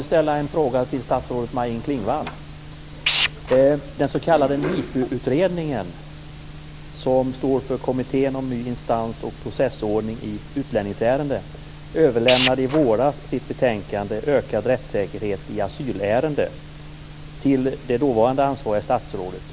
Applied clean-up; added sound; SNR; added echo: none; Tools; 2 dB; none.